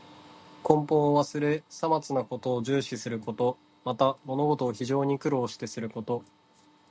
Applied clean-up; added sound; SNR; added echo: none; none; none; none.